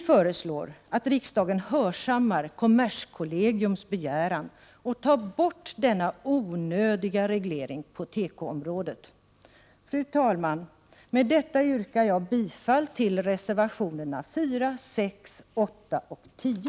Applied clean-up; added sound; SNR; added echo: none; none; none; none.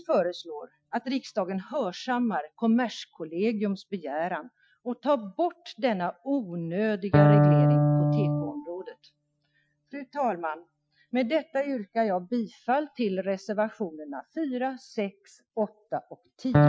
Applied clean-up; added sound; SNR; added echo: classical method Wiener filter.